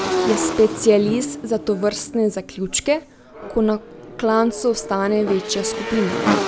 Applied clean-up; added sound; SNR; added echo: none; Motorcycle / Engine; 6 dB; none.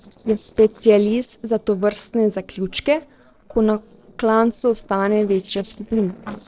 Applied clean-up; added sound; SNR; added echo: neural separator model SepFormer DNS4.